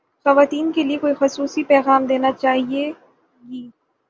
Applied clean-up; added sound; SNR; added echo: none; none; none; none.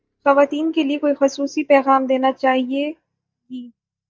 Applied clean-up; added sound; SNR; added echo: neural mask model DeepFilterNet 3.